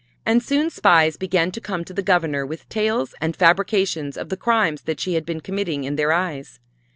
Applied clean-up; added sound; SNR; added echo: none; none; none; none.